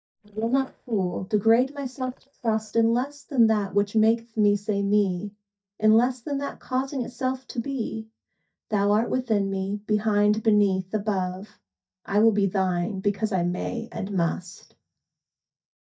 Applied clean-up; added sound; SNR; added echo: neural mask model DeepFilterNet 3.